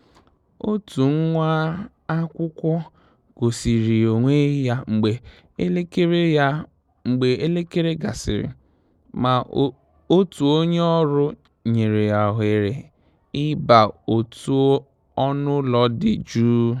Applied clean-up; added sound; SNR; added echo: none; none; none; none.